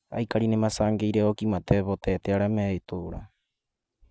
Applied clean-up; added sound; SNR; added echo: none; none; none; none.